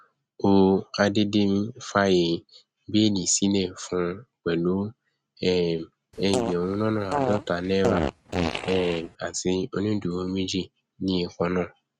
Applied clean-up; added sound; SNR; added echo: neural mask model RNNoise.